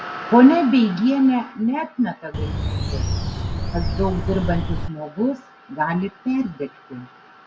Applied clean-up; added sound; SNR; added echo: none; Bird; 3 dB; none.